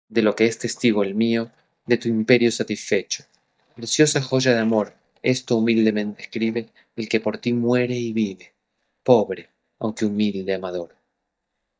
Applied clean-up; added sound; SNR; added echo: neural mask model DeepFilterNet 3.